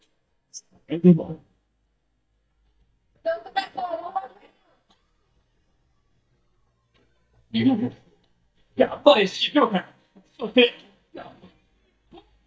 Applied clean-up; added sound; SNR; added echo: neural mask model DeepFilterNet 3.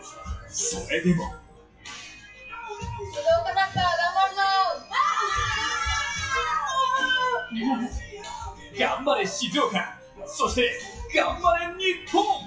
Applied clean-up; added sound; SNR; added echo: classical method WPE with log-MMSE.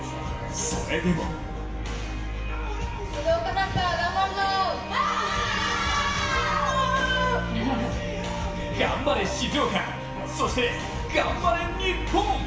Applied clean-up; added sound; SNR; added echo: none; Wind instrument, woodwind instrument; 17 dB; reverberation time 1.1 s.